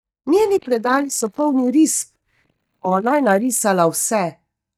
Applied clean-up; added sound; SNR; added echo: neural mask model DeepFilterNet 3.